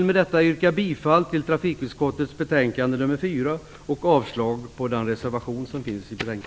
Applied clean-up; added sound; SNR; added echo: none; none; none; none.